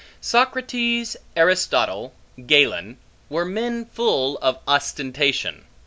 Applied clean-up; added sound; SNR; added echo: none; none; none; none.